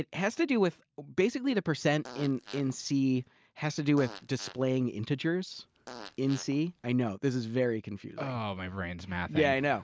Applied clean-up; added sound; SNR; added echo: none; Fart; 19 dB; none.